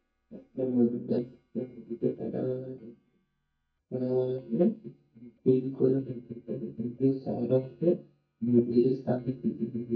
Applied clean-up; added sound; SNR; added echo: neural mask model DeepFilterNet 3.